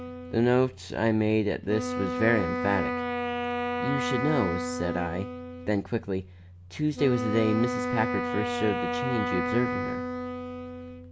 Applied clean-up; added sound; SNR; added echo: none; Wind instrument, woodwind instrument; 3 dB; none.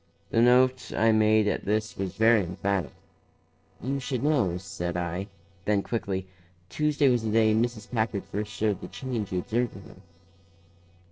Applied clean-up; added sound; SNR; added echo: neural separator model SepFormer DNS4.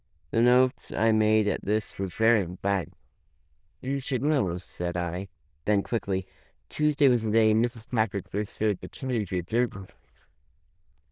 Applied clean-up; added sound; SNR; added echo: neural diffusion model UNIVERSE++.